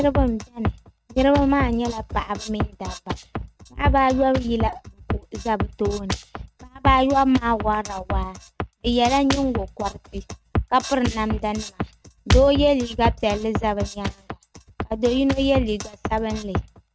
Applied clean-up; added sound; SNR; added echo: neural mask model RNNoise.